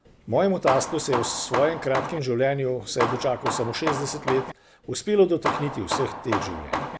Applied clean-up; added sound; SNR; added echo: none; Hammer; 5 dB; none.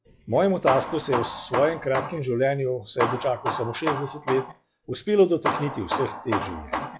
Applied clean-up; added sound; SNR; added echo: classical method log-MMSE.